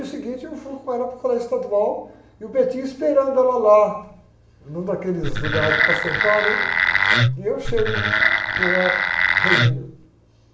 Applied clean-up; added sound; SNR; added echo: none; Wood; -3 dB; reverberation time 0.7 s.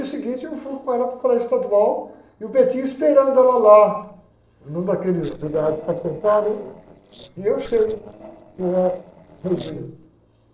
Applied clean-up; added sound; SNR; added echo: neural separator model SepFormer DNS4.